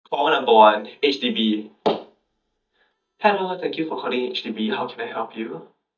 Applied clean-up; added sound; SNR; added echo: neural mask model DeepFilterNet 3.